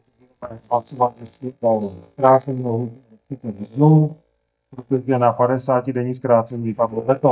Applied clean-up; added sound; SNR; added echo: neural mask model DeepFilterNet 3.